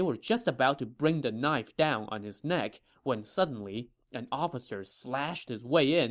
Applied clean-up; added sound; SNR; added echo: none; none; none; none.